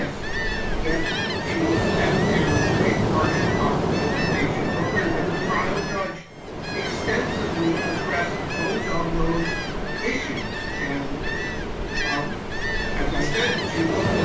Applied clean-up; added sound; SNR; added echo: none; Ocean; -5 dB; reverberation time 0.3 s.